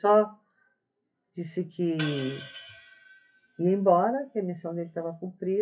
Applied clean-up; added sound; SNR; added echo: classical method WPE with log-MMSE.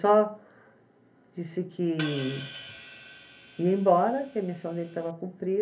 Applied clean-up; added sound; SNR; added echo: none; Hi-hat; 16 dB; reverberation time 0.3 s.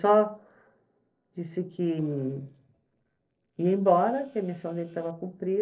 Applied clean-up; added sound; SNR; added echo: neural separator model SepFormer DNS4.